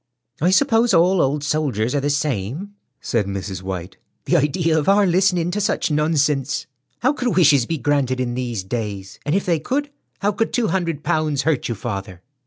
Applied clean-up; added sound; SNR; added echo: none; none; none; none.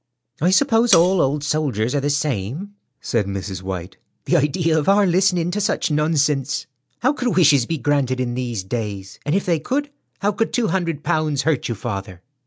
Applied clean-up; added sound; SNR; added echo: none; Cutlery, silverware; 6 dB; none.